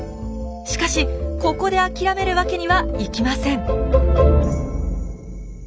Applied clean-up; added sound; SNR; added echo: none; none; none; none.